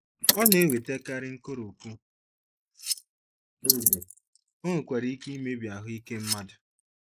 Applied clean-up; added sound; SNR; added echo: neural mask model Resemble Enhance denoiser.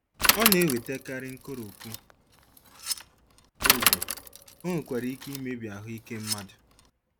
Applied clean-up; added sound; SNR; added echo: none; Bicycle; -3 dB; none.